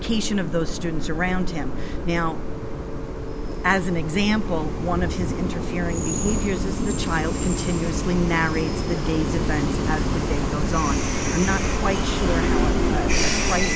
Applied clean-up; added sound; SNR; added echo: none; Train; -3 dB; none.